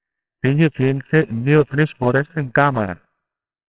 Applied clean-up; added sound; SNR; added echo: neural separator model SepFormer WHAMR!.